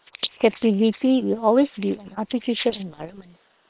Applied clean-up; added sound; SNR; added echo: neural separator model SepFormer WHAM!.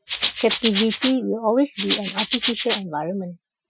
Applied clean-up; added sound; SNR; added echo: classical method Wiener filter.